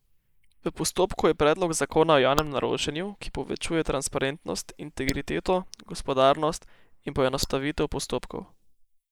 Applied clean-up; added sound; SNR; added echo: neural mask model Resemble Enhance denoiser.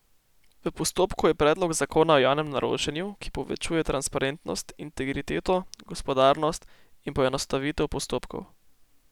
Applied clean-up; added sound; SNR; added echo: none; none; none; none.